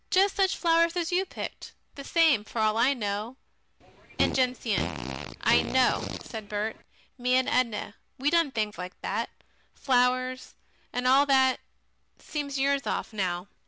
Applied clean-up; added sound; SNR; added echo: none; Fart; 6 dB; none.